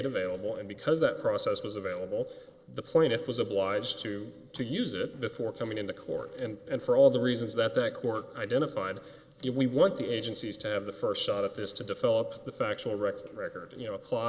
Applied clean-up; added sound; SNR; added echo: neural separator model SepFormer DNS4.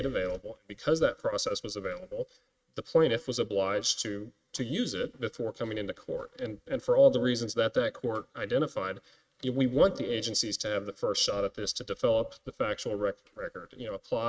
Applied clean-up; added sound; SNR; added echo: neural mask model RNNoise.